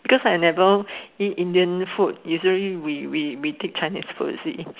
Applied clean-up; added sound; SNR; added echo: none; none; none; none.